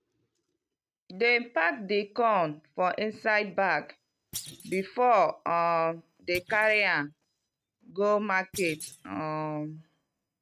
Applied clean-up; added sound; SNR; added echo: neural mask model RNNoise.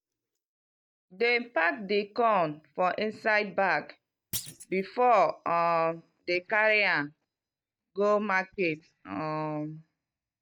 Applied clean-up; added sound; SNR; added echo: neural mask model DeepFilterNet 3.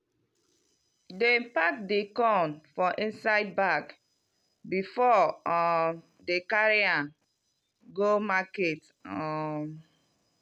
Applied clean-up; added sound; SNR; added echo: none; none; none; none.